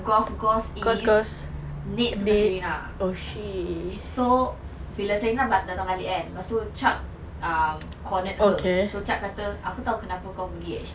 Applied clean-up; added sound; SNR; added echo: none; none; none; none.